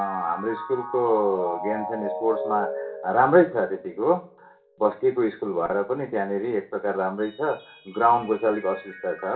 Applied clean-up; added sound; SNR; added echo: none; Mallet percussion; 12 dB; reverberation time 0.3 s.